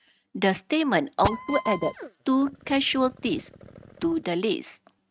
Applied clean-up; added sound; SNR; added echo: neural mask model RNNoise.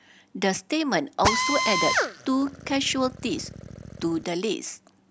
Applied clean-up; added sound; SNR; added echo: none; Drill; 1 dB; none.